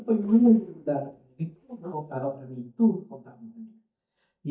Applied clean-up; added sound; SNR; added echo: neural mask model DeepFilterNet 3.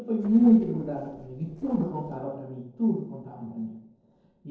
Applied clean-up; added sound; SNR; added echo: neural separator model SepFormer DNS4.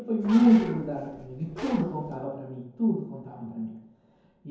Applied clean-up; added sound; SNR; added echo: none; Bark; 14 dB; reverberation time 0.9 s.